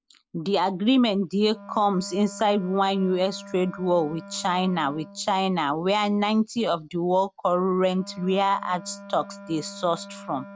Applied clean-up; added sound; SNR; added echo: none; Wind instrument, woodwind instrument; 20 dB; none.